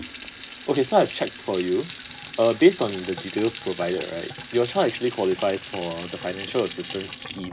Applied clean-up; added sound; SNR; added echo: none; Sink (filling or washing) / Water tap, faucet; 5 dB; none.